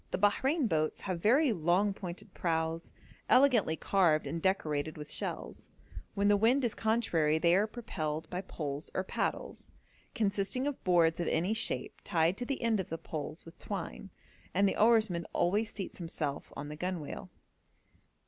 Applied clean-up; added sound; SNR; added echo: none; none; none; none.